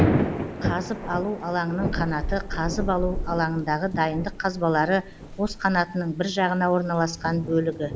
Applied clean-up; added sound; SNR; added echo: none; Thunder / Rain; 4 dB; none.